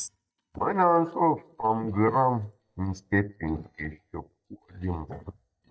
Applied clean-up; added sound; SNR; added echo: neural mask model DeepFilterNet 3.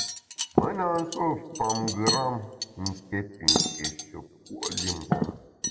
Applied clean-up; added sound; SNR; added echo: none; Cutlery, silverware; -2 dB; reverberation time 0.9 s.